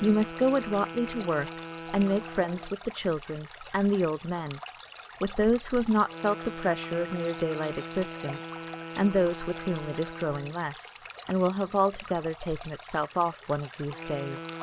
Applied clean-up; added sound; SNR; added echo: none; Stream + Wind instrument, woodwind instrument; 12 dB; none.